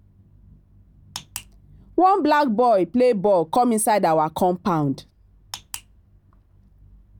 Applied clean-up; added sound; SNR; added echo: none; none; none; none.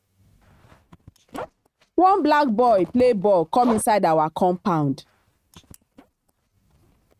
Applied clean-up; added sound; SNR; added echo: neural mask model RNNoise.